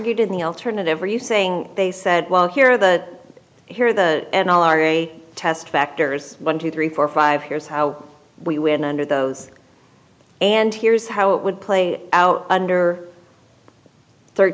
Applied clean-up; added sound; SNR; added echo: none; none; none; none.